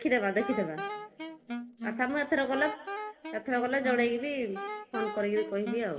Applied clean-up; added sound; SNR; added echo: none; Wind instrument, woodwind instrument; 8 dB; reverberation time 2.0 s.